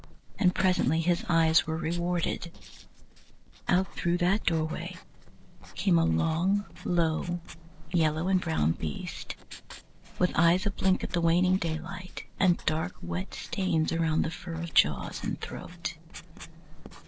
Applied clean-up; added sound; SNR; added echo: neural separator model SepFormer DNS4.